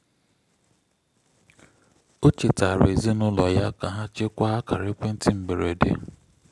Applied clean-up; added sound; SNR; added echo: none; none; none; none.